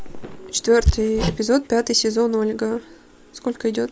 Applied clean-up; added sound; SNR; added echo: none; Fireworks + Hammer; 7 dB; none.